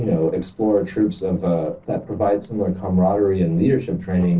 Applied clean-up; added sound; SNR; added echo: neural separator model SepFormer DNS4.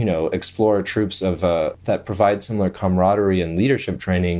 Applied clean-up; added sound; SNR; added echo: none; none; none; none.